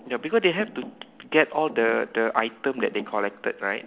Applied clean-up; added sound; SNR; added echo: none; Thump, thud; 18 dB; none.